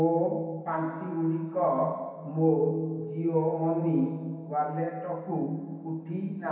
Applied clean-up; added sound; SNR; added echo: none; none; none; reverberation time 0.7 s.